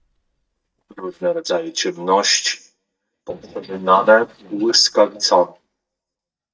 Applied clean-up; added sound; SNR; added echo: neural mask model DeepFilterNet 3.